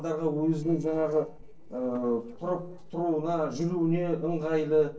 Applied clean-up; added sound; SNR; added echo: neural separator model SepFormer DNS4.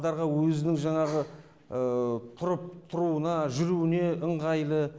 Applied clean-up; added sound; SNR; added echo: none; none; none; none.